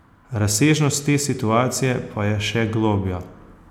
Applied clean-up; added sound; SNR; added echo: none; none; none; none.